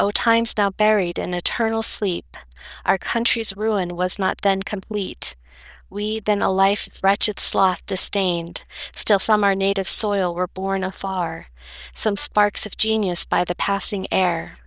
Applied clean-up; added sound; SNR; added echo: neural diffusion model UNIVERSE++.